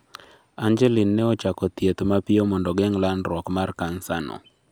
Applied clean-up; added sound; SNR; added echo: none; none; none; none.